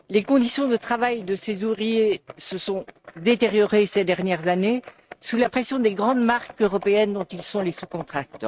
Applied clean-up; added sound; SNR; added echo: neural mask model RNNoise.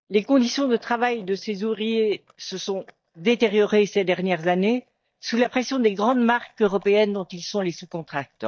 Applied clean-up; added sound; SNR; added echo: neural mask model DeepFilterNet 3.